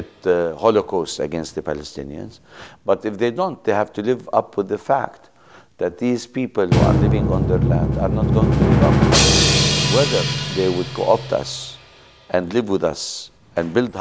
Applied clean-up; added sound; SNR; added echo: none; Drum; -1 dB; none.